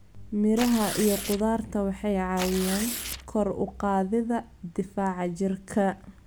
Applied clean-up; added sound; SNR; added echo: none; Tearing; 10 dB; none.